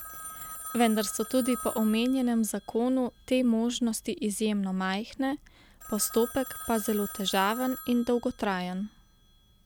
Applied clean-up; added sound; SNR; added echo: none; Telephone; 15 dB; none.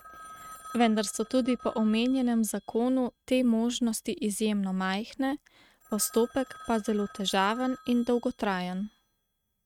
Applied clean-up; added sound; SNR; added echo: neural mask model RNNoise.